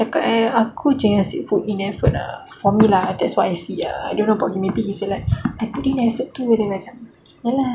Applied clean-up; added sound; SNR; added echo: none; none; none; none.